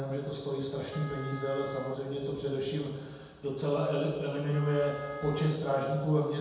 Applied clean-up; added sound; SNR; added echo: none; Wind instrument, woodwind instrument; 16 dB; reverberation time 1.1 s.